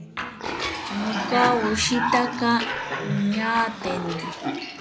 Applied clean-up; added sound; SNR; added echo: none; Cough; 3 dB; none.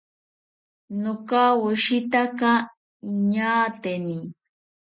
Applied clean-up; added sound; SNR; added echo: none; none; none; none.